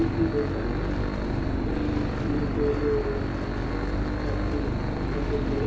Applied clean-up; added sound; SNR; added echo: none; Engine / Boat, Water vehicle; -5 dB; reverberation time 0.6 s.